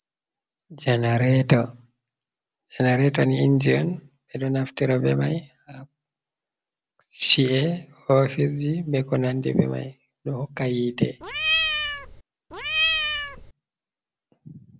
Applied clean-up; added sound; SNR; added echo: none; Cat; 1 dB; none.